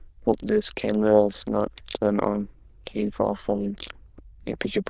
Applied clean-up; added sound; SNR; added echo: neural diffusion model UNIVERSE++.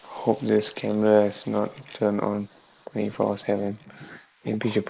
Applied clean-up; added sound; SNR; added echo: neural mask model Resemble Enhance denoiser.